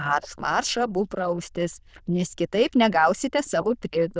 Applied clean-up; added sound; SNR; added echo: neural diffusion model UNIVERSE++.